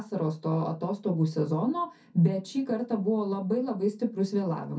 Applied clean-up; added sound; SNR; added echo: none; none; none; reverberation time 0.3 s.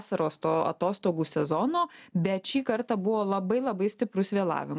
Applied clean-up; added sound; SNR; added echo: none; none; none; none.